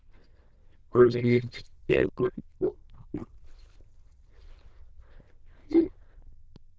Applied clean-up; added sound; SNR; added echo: neural diffusion model UNIVERSE++.